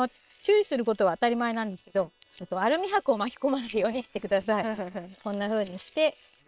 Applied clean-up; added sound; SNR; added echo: neural separator model SepFormer WHAM!.